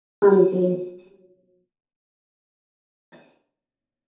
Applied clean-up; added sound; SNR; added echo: none; none; none; reverberation time 0.6 s.